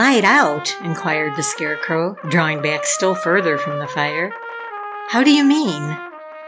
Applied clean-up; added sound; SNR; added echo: none; Trumpet; 10 dB; none.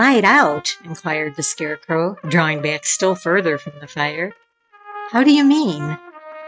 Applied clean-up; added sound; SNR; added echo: neural mask model RNNoise.